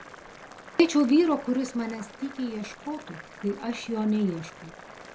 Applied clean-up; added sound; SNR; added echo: none; Boiling; 18 dB; none.